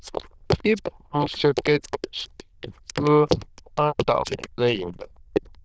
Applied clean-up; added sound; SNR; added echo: neural diffusion model UNIVERSE++.